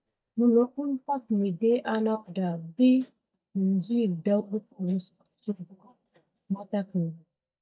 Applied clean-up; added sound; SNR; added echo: neural mask model DeepFilterNet 3.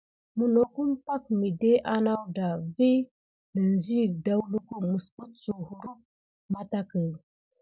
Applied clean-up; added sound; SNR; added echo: none; none; none; none.